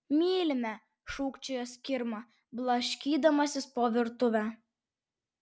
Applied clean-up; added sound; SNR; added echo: none; none; none; none.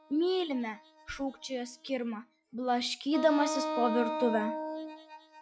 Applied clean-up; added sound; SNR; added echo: classical method log-MMSE.